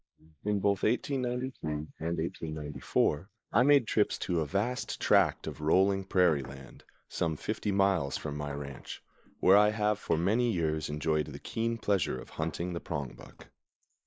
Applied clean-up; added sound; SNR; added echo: neural mask model Resemble Enhance denoiser.